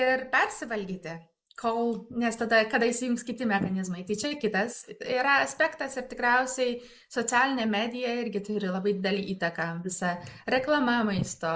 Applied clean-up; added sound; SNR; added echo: neural mask model Resemble Enhance denoiser.